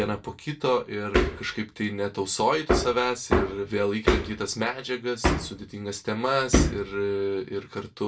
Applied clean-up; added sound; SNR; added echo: none; Hammer; 1 dB; reverberation time 0.2 s.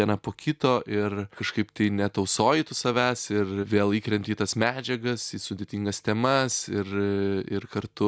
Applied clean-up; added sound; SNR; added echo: none; none; none; none.